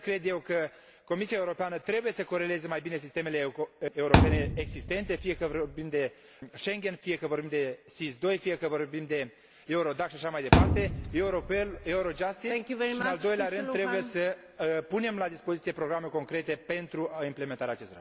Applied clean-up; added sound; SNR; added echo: none; Thump, thud; -4 dB; none.